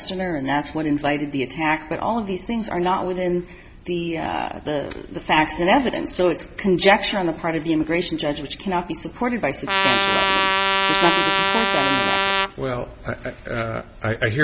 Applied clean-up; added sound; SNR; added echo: none; Trumpet; -3 dB; none.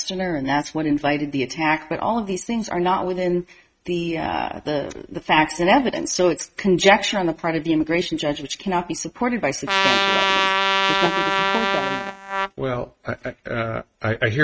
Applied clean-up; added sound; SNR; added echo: neural mask model RNNoise.